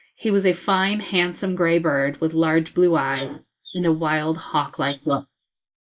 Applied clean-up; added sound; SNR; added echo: neural mask model Resemble Enhance denoiser.